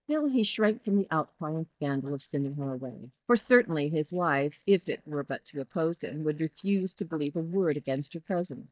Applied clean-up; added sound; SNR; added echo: neural mask model DeepFilterNet 3.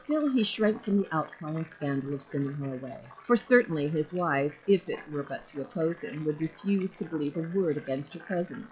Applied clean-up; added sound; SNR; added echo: classical method log-MMSE.